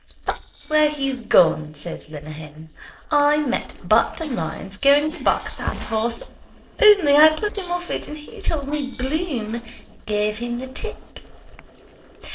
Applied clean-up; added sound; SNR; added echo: neural separator model SepFormer DNS4.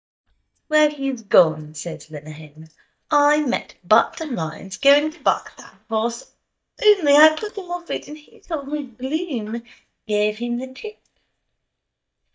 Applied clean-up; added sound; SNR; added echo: neural mask model DeepFilterNet 3.